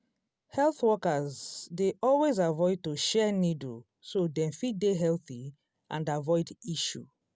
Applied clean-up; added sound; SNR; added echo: none; none; none; none.